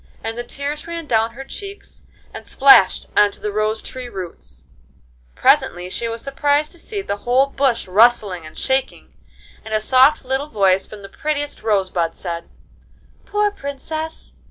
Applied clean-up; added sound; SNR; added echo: none; none; none; none.